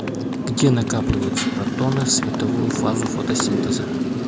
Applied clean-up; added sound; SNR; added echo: none; Motorcycle; -1 dB; none.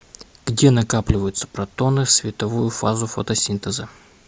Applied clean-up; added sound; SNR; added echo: none; none; none; none.